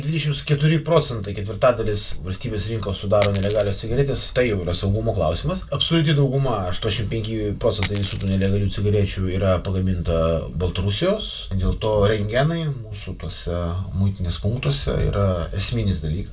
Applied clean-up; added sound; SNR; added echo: none; Coin (dropping); 11 dB; reverberation time 0.2 s.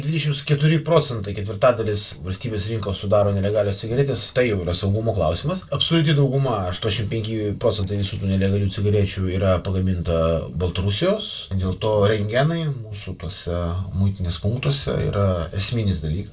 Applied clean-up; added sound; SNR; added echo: neural separator model SepFormer DNS4.